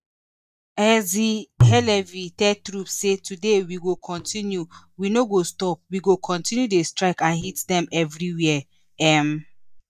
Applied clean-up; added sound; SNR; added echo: neural mask model DeepFilterNet 3.